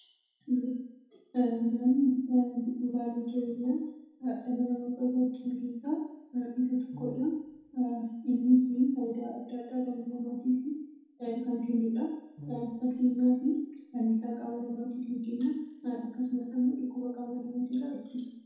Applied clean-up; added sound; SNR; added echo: none; Brass instrument; 16 dB; reverberation time 1.9 s.